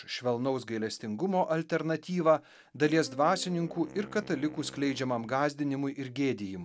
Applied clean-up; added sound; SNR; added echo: none; Wind instrument, woodwind instrument; 19 dB; none.